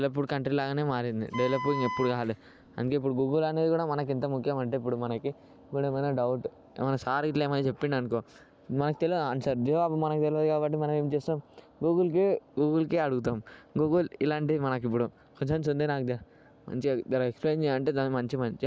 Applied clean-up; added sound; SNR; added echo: none; Wind instrument, woodwind instrument; 8 dB; none.